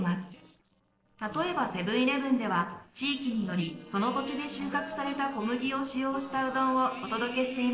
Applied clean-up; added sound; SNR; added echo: neural separator model SepFormer DNS4.